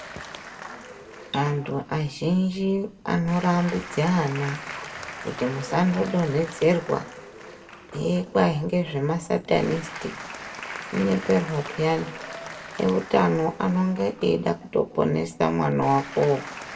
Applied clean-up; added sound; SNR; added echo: none; Applause / Crowd; 14 dB; reverberation time 0.6 s.